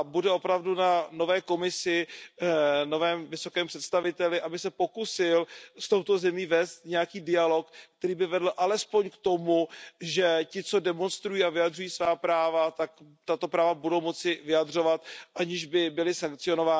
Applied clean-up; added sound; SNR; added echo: none; none; none; none.